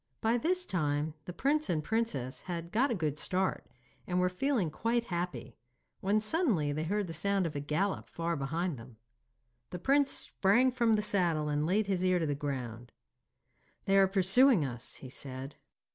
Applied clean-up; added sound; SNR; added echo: none; none; none; none.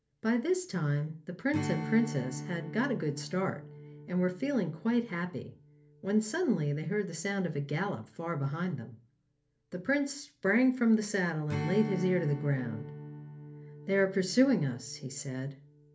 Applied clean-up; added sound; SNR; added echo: none; Strum; 12 dB; reverberation time 0.3 s.